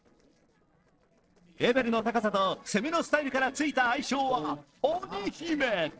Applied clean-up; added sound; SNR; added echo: neural separator model SepFormer DNS4.